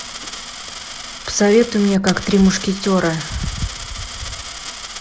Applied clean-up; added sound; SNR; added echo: none; Coin (dropping); 11 dB; none.